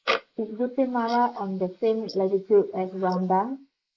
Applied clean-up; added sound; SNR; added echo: neural mask model Resemble Enhance denoiser.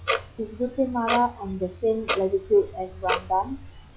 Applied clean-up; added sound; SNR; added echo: classical method log-MMSE.